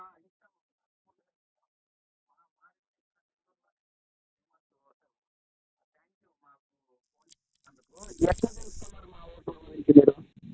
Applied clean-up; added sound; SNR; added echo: neural mask model DeepFilterNet 3.